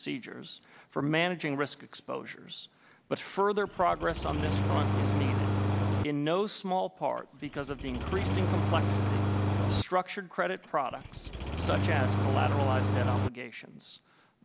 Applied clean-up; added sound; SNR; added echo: none; Engine starting; -4 dB; none.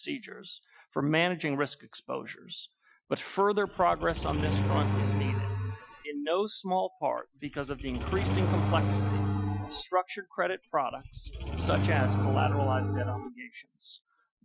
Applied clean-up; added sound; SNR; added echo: classical method Wiener filter.